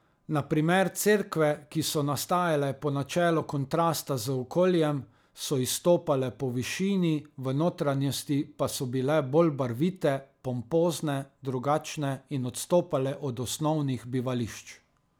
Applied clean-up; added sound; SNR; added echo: none; none; none; none.